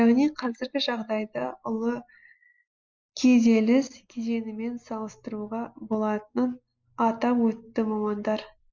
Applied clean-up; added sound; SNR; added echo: neural mask model Resemble Enhance denoiser.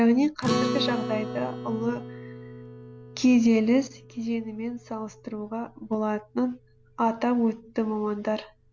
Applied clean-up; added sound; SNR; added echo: none; Acoustic guitar; 9 dB; none.